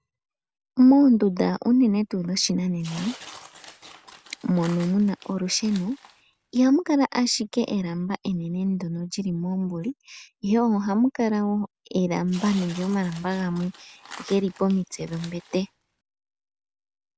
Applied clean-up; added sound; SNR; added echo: none; Tearing; 20 dB; none.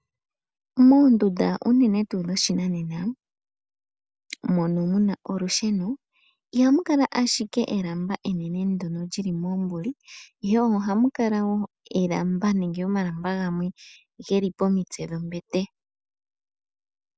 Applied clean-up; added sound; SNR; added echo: none; none; none; none.